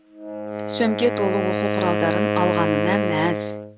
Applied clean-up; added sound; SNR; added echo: none; Wind instrument, woodwind instrument; -1 dB; none.